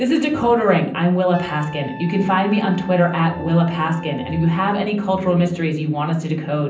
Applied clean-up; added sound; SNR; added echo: none; Trumpet; 17 dB; reverberation time 0.6 s.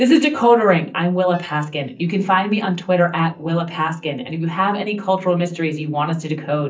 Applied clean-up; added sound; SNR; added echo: neural mask model DeepFilterNet 3.